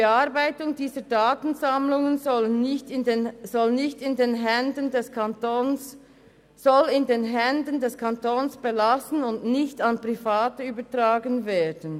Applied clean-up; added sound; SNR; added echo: none; none; none; none.